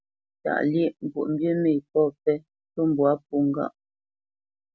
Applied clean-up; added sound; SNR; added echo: none; none; none; none.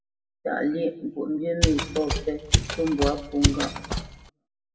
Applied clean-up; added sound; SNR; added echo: none; Mechanisms; -2 dB; reverberation time 0.7 s.